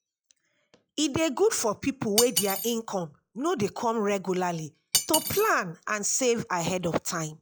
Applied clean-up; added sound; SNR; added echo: classical method log-MMSE.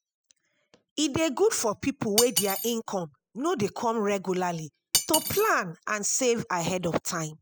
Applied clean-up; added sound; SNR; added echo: classical method spectral subtraction.